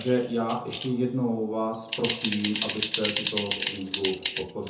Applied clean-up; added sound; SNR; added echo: none; Typing; 4 dB; reverberation time 0.6 s.